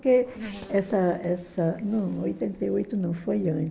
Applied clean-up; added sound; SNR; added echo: none; Race car, auto racing / Accelerating, revving, vroom; 19 dB; reverberation time 1.3 s.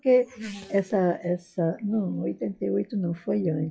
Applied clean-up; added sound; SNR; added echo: classical method WPE with log-MMSE.